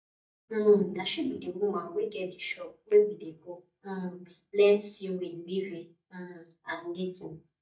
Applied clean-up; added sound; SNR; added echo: neural mask model DeepFilterNet 3.